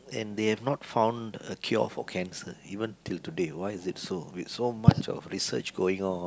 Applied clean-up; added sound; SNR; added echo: none; none; none; none.